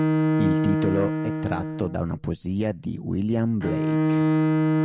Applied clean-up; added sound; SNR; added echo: none; Bowed string instrument; -4 dB; none.